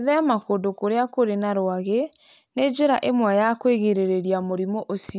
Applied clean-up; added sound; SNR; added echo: none; none; none; none.